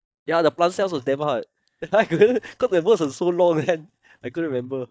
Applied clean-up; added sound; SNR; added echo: neural mask model DeepFilterNet 3.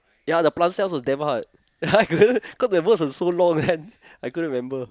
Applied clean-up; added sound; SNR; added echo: none; none; none; none.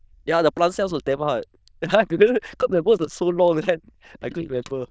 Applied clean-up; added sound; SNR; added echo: neural diffusion model UNIVERSE++.